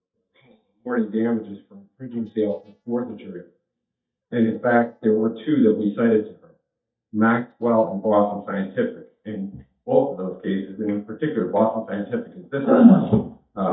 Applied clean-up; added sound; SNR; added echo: neural mask model DeepFilterNet 3.